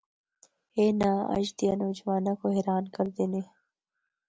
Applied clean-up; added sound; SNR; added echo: none; none; none; none.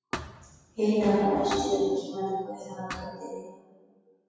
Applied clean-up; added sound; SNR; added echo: classical method WPE with log-MMSE.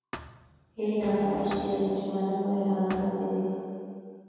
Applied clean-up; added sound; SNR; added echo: none; Thump, thud; 18 dB; reverberation time 2.1 s.